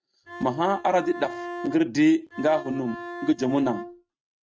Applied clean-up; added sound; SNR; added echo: neural mask model RNNoise.